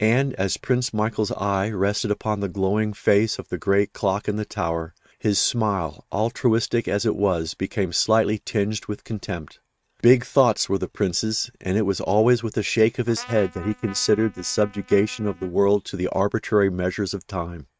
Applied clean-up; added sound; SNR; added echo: neural mask model RNNoise.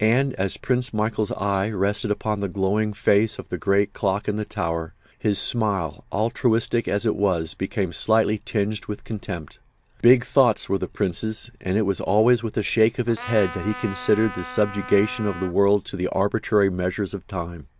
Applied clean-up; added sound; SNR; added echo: none; Trumpet; 14 dB; none.